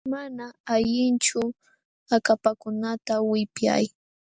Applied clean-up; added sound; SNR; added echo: none; none; none; none.